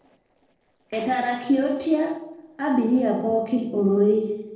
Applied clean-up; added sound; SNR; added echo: neural separator model SepFormer DNS4.